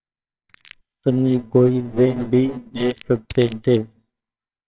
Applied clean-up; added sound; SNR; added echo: neural separator model SepFormer WHAMR!.